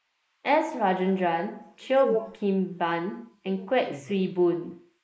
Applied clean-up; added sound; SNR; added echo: neural mask model Resemble Enhance denoiser.